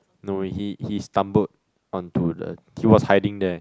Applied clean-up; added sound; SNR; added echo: none; none; none; none.